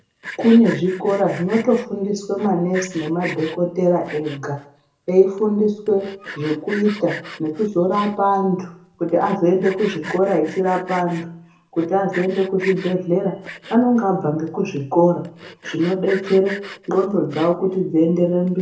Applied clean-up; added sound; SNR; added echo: none; Sawing; 17 dB; reverberation time 0.6 s.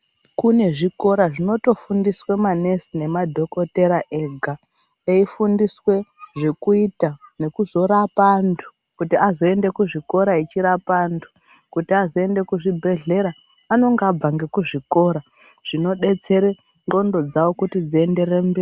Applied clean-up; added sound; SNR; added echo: none; none; none; none.